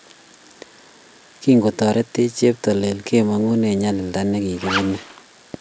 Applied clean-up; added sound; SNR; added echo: none; Zipper (clothing); 7 dB; none.